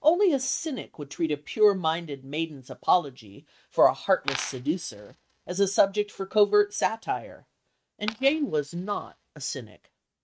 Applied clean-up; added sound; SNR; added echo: neural mask model RNNoise.